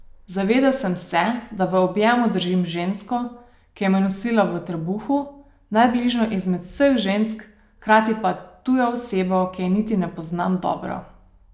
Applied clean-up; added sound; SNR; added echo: none; none; none; none.